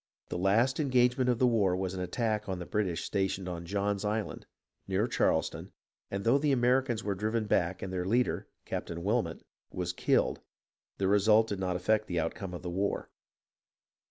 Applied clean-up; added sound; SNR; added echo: none; none; none; none.